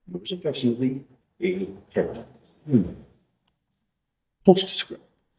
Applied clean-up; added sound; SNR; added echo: neural mask model DeepFilterNet 3.